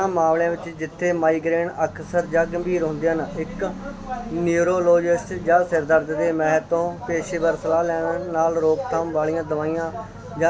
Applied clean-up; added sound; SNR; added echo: none; none; none; none.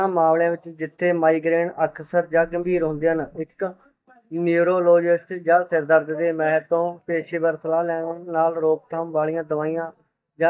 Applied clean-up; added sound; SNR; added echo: neural mask model DeepFilterNet 3.